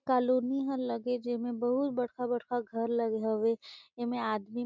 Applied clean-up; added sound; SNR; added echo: none; none; none; none.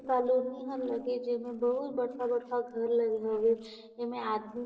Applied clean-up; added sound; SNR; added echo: neural separator model SepFormer DNS4.